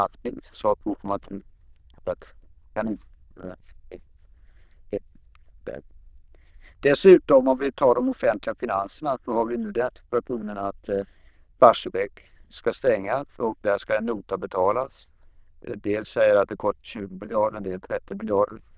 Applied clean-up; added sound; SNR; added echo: neural diffusion model UNIVERSE++.